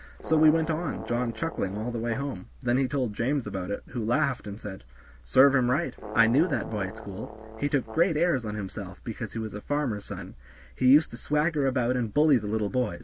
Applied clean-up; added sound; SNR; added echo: none; Brass instrument; 14 dB; none.